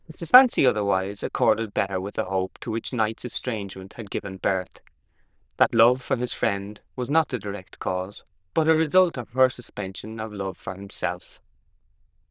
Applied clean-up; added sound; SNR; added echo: neural diffusion model UNIVERSE++.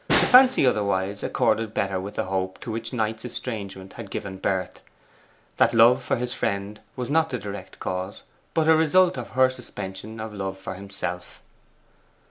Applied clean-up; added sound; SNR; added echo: none; Snare drum; 7 dB; none.